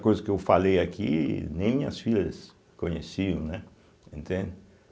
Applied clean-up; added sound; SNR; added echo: none; none; none; none.